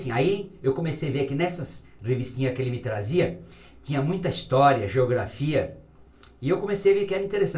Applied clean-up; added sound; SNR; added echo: none; none; none; reverberation time 0.2 s.